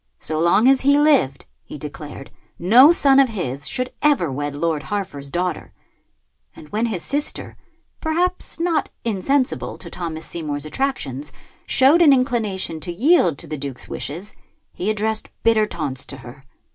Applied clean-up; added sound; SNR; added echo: none; none; none; none.